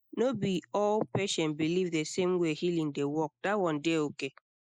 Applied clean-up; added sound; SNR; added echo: neural mask model Resemble Enhance denoiser.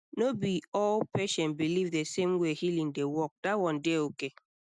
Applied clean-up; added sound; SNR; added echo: none; none; none; none.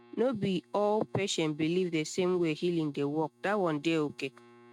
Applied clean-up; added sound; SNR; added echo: neural mask model RNNoise.